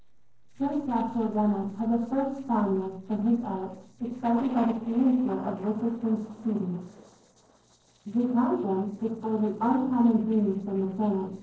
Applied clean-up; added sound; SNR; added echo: neural separator model SepFormer DNS4.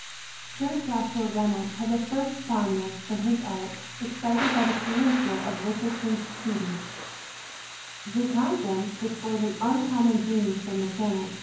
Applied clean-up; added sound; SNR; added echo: none; Thunder / Rain; 10 dB; reverberation time 0.9 s.